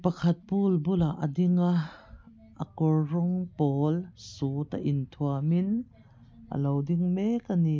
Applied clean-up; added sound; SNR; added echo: none; none; none; none.